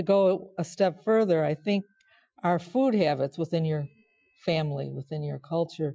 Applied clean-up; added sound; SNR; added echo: classical method Wiener filter.